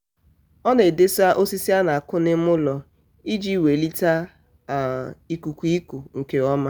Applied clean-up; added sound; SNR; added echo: none; none; none; none.